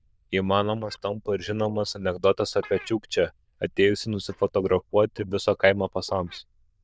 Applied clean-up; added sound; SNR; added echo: neural diffusion model UNIVERSE++.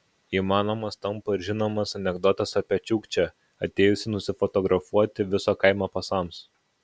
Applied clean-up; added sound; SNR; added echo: none; none; none; none.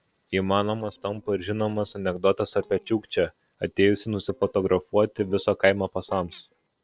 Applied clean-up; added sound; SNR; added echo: neural separator model SepFormer DNS4.